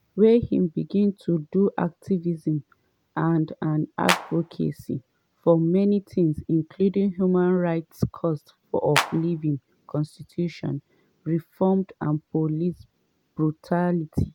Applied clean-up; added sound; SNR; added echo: none; Clapping; 2 dB; none.